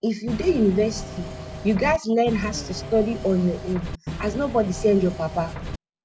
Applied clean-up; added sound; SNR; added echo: none; Engine / Mechanisms; 9 dB; none.